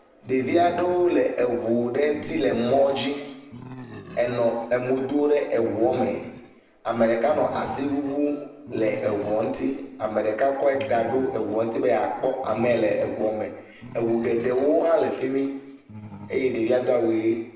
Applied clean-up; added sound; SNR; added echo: none; Animal; 19 dB; reverberation time 1.0 s.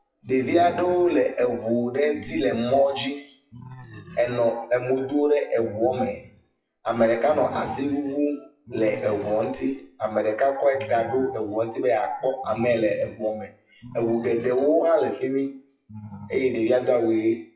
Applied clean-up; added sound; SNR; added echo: classical method WPE with log-MMSE.